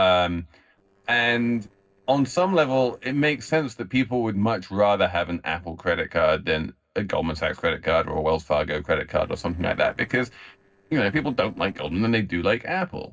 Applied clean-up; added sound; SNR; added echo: neural separator model SepFormer DNS4.